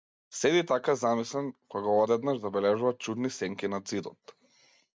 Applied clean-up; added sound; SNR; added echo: none; none; none; none.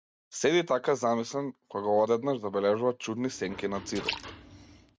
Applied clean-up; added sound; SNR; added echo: none; Liquid; 12 dB; none.